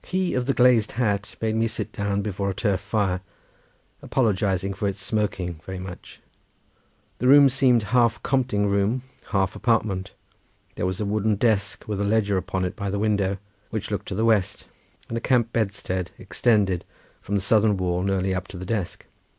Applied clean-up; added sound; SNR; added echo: none; none; none; none.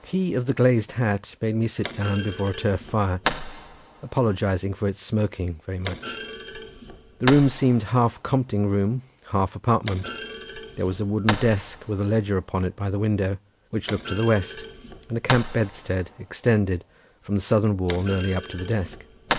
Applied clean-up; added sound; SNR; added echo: none; Thump, thud; 11 dB; none.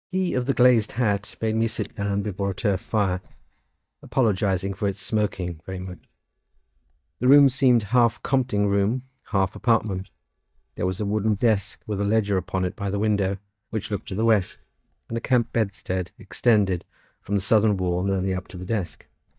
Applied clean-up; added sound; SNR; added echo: neural mask model DeepFilterNet 3.